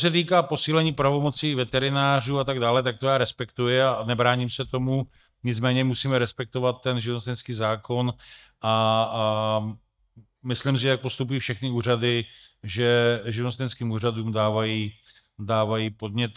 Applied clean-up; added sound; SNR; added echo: neural mask model DeepFilterNet 3.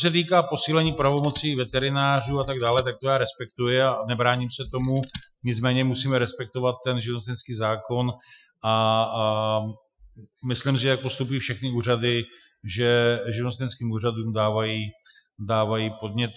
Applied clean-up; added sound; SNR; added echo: classical method Wiener filter.